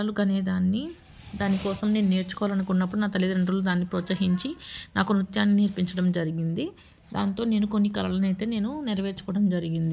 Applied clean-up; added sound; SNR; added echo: none; none; none; none.